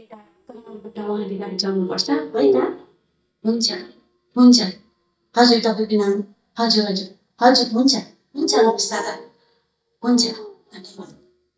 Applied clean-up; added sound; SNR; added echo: neural mask model DeepFilterNet 3.